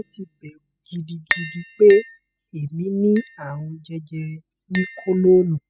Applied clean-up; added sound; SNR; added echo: classical method spectral subtraction.